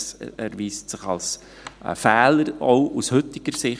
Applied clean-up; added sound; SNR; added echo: none; none; none; none.